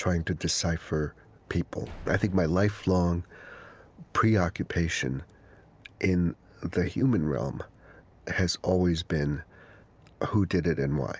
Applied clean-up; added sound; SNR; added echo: none; Slam; 19 dB; none.